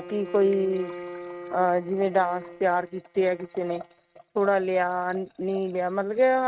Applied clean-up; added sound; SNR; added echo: neural mask model RNNoise.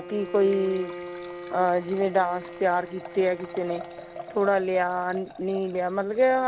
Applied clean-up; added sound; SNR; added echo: none; Bowed string instrument + Liquid; 13 dB; none.